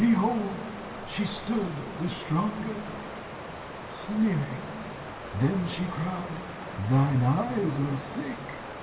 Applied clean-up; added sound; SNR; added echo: none; Water; 10 dB; reverberation time 2.2 s.